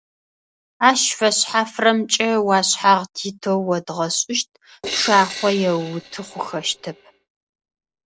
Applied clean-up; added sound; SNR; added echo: neural separator model SepFormer DNS4.